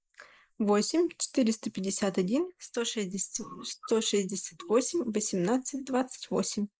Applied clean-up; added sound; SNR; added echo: neural mask model Resemble Enhance denoiser.